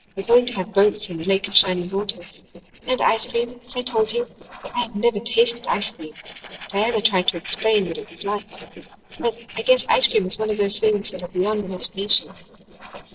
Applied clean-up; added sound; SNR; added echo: neural separator model SepFormer DNS4.